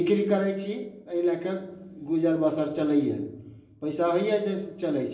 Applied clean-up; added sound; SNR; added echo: none; none; none; reverberation time 0.5 s.